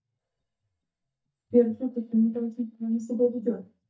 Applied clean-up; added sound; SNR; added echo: neural mask model DeepFilterNet 3.